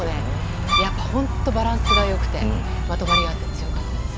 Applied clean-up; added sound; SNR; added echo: none; Bowed string instrument + Insect; -5 dB; none.